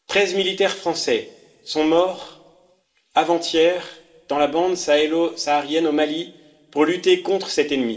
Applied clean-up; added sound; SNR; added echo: none; none; none; reverberation time 1.7 s.